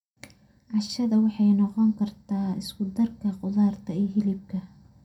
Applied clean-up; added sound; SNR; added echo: none; none; none; reverberation time 0.2 s.